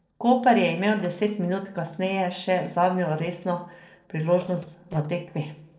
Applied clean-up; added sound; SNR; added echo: neural separator model SepFormer DNS4.